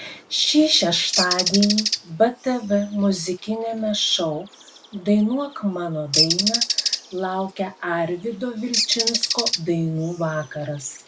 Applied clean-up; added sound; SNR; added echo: none; Bird; 5 dB; none.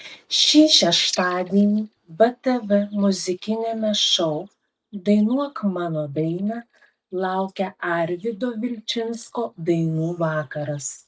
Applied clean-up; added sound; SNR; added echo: neural mask model DeepFilterNet 3.